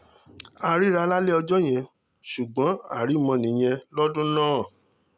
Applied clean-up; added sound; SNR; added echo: none; none; none; none.